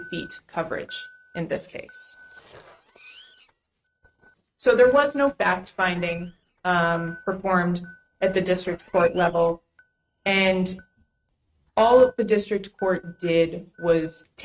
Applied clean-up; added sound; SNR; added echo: neural mask model RNNoise.